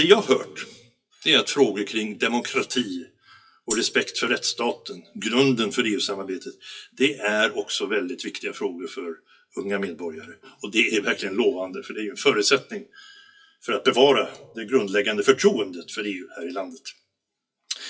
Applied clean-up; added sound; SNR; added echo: classical method WPE with log-MMSE.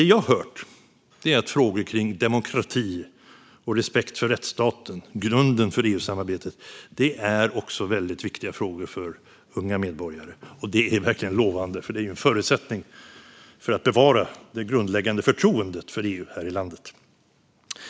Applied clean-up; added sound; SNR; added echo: none; none; none; none.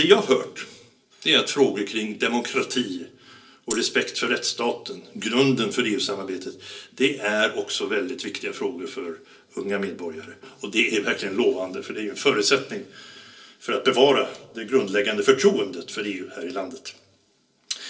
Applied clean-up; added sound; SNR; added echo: neural separator model SepFormer DNS4.